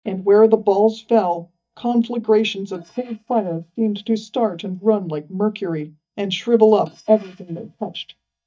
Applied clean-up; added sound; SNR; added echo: neural mask model DeepFilterNet 3.